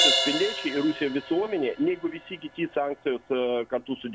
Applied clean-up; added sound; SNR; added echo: none; Crash cymbal; 3 dB; none.